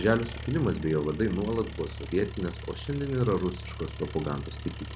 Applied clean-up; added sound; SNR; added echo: none; Engine; 9 dB; none.